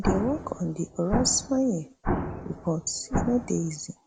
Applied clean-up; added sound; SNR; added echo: none; Explosion; 4 dB; none.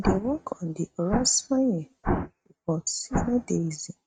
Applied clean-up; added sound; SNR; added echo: neural mask model RNNoise.